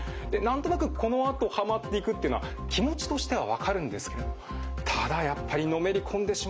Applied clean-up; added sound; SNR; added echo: none; none; none; none.